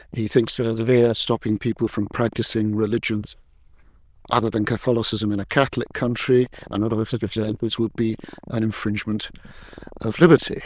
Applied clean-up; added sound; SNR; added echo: neural diffusion model UNIVERSE++.